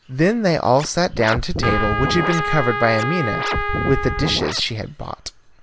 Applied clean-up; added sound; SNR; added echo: none; Scratching (performance technique) + Trumpet; 2 dB; none.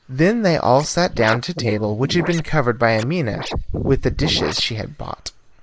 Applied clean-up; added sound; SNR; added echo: neural mask model Resemble Enhance denoiser.